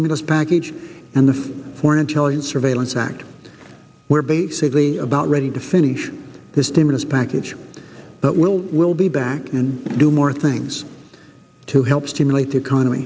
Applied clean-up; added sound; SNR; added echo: none; none; none; none.